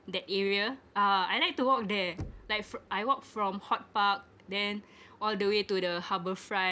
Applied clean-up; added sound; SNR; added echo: none; Knock; 18 dB; none.